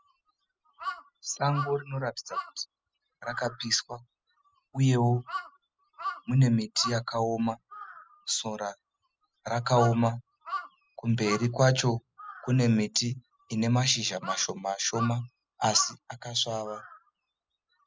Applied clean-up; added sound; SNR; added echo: classical method spectral subtraction.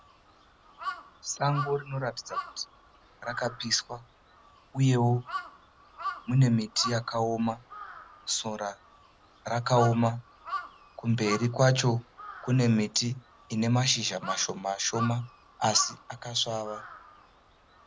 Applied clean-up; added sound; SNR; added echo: none; Crow; 13 dB; none.